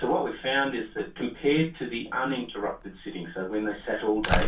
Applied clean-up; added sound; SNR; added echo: none; Slam; 6 dB; reverberation time 0.2 s.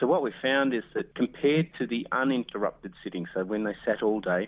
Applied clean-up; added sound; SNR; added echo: none; none; none; none.